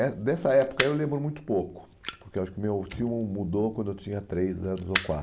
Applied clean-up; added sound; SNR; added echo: none; Fire; 7 dB; none.